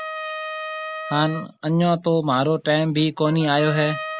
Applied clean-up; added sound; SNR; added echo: none; Trumpet; 11 dB; none.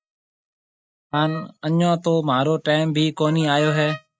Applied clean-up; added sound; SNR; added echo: neural mask model RNNoise.